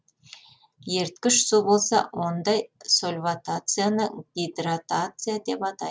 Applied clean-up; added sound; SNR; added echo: none; none; none; none.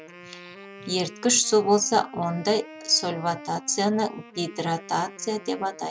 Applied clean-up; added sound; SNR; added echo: none; Wind instrument, woodwind instrument; 18 dB; none.